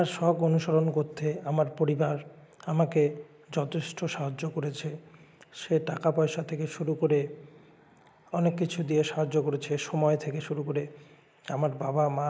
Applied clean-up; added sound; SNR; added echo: neural mask model Resemble Enhance denoiser.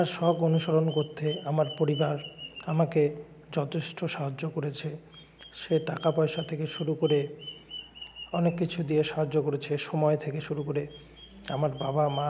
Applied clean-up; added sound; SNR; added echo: none; Bird vocalization, bird call, bird song; 19 dB; none.